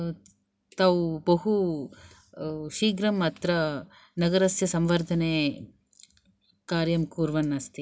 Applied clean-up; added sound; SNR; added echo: none; none; none; none.